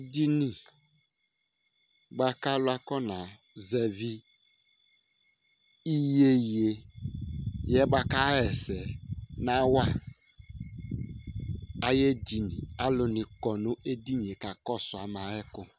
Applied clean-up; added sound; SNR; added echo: none; none; none; none.